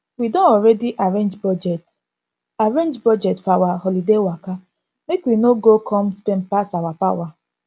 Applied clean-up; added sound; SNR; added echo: none; none; none; none.